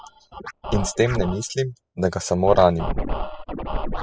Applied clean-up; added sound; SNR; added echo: classical method spectral subtraction.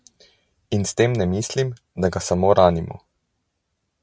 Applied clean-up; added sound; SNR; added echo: none; none; none; none.